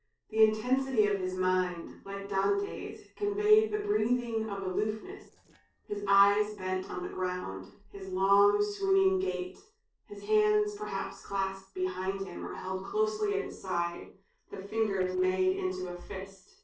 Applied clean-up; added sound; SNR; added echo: neural separator model SepFormer DNS4.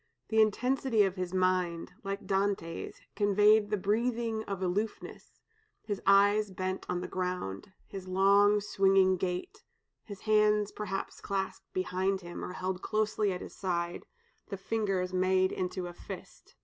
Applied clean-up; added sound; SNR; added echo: none; none; none; none.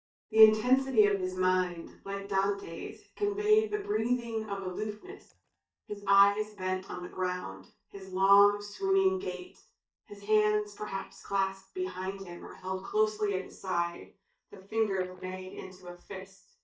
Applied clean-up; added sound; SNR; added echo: neural mask model DeepFilterNet 3.